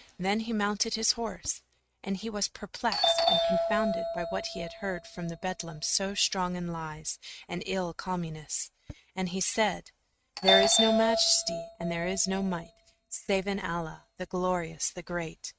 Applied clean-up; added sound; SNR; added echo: neural mask model RNNoise.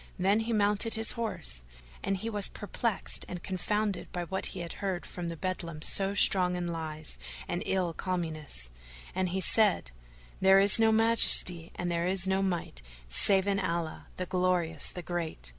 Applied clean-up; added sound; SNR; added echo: none; none; none; none.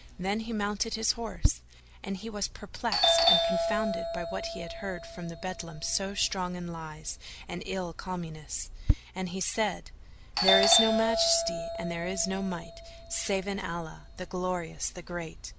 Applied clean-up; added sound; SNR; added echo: none; Doorbell; -1 dB; none.